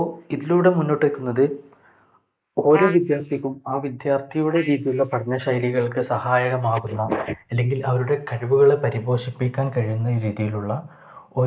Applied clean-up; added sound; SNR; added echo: neural mask model Resemble Enhance denoiser.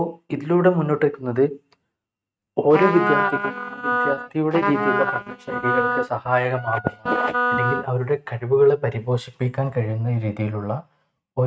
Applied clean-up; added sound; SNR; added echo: neural mask model RNNoise.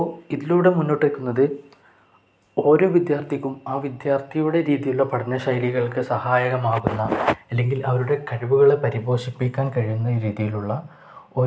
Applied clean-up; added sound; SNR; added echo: none; none; none; none.